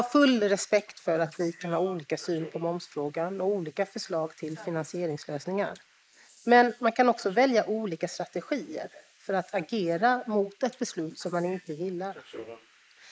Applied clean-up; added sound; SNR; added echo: neural mask model Resemble Enhance denoiser.